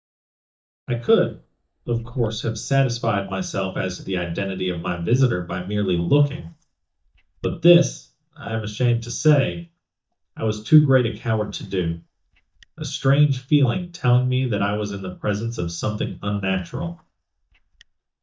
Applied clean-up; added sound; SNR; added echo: neural mask model DeepFilterNet 3.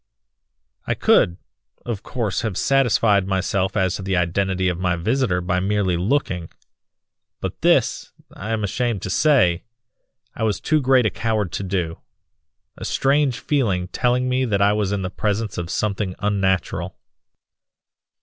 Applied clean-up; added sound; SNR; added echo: none; none; none; none.